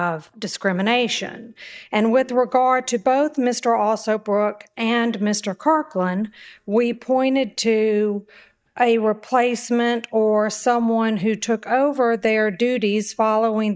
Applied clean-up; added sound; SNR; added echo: neural mask model DeepFilterNet 3.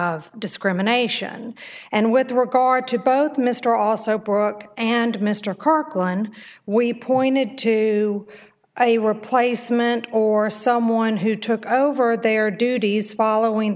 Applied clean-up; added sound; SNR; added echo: none; none; none; none.